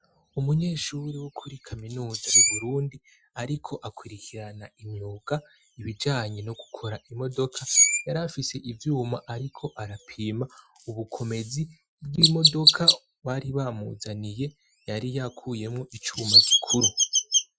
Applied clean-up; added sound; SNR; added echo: classical method Wiener filter.